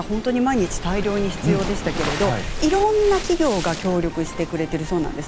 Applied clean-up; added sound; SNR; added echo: none; Waves, surf; 7 dB; none.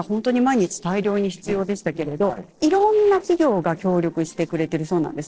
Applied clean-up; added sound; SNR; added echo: neural separator model SepFormer DNS4.